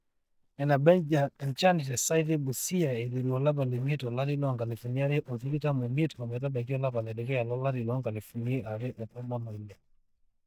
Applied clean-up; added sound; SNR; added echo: neural mask model DeepFilterNet 3.